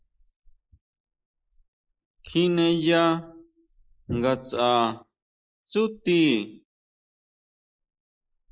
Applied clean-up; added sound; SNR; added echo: neural mask model Resemble Enhance denoiser.